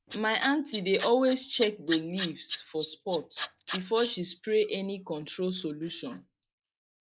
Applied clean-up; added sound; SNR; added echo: neural mask model Resemble Enhance denoiser.